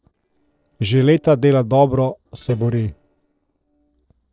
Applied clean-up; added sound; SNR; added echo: neural separator model SepFormer DNS4.